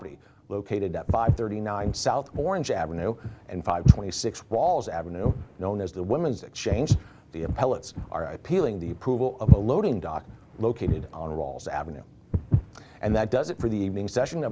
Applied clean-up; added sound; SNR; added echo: none; Walk, footsteps; 1 dB; none.